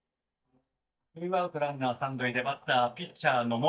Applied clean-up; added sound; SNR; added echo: neural mask model DeepFilterNet 3.